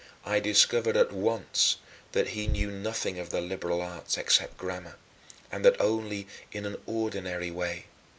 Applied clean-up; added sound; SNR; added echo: none; none; none; none.